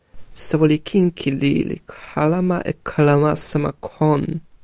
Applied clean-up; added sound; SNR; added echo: none; none; none; none.